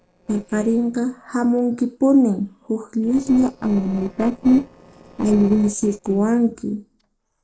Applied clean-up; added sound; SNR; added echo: neural separator model SepFormer DNS4.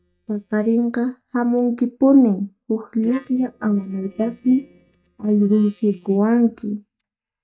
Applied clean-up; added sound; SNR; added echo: neural mask model DeepFilterNet 3.